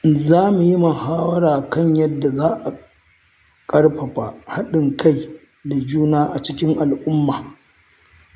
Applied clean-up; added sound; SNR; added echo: none; none; none; none.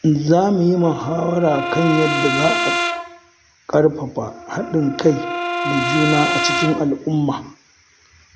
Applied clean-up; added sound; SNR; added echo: none; Brass instrument; 5 dB; none.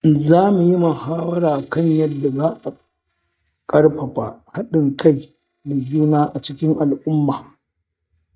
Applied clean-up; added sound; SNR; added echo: neural mask model DeepFilterNet 3.